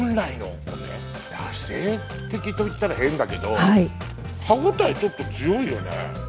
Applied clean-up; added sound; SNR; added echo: none; none; none; none.